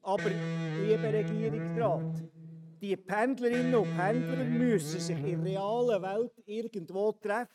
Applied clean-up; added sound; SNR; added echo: neural mask model RNNoise.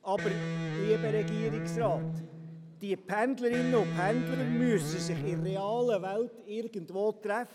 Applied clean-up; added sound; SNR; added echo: none; Electric guitar; 3 dB; none.